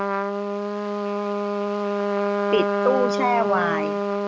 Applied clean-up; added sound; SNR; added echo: none; Trumpet; -3 dB; none.